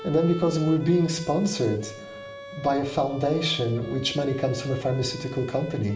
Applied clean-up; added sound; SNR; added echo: none; Bowed string instrument; 15 dB; reverberation time 0.9 s.